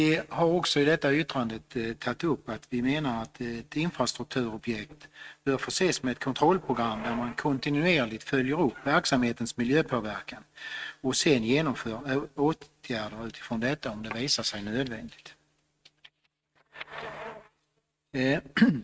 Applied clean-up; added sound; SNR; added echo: neural mask model RNNoise.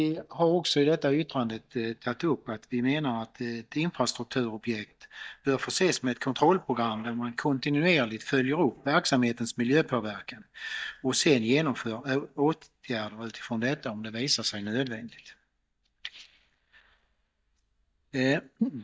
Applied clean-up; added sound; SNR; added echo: neural mask model DeepFilterNet 3.